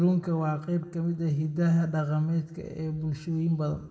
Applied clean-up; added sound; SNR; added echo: none; none; none; reverberation time 1.2 s.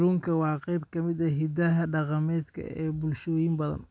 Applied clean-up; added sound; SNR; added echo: none; none; none; none.